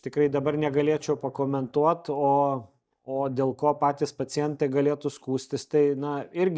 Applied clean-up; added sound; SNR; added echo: neural mask model DeepFilterNet 3.